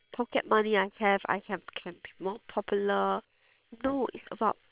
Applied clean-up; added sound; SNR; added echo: neural separator model SepFormer WHAM!.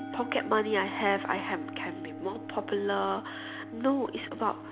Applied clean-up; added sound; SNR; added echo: none; Musical instrument + Bowed string instrument; 9 dB; none.